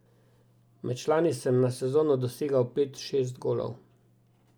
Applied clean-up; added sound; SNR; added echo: none; none; none; none.